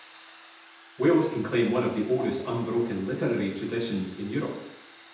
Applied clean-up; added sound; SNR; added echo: none; Domestic sounds, home sounds; 19 dB; reverberation time 0.8 s.